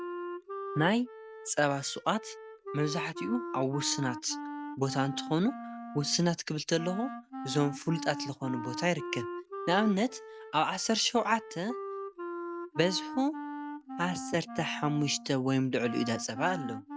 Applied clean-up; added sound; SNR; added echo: none; Wind instrument, woodwind instrument; 9 dB; none.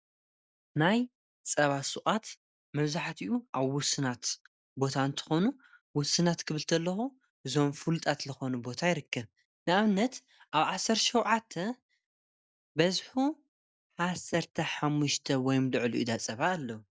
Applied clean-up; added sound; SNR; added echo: none; none; none; none.